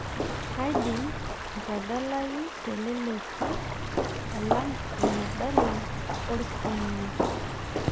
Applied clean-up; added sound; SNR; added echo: none; Walk, footsteps + Stream; -3 dB; none.